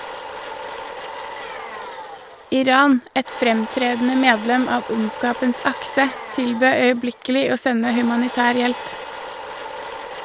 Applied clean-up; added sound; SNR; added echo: none; Domestic sounds, home sounds; 12 dB; none.